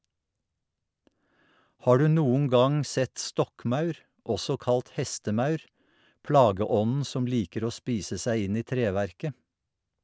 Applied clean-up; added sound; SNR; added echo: none; none; none; none.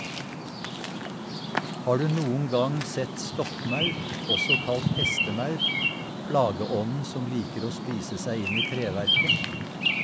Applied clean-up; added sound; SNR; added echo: none; Bird vocalization, bird call, bird song; -1 dB; none.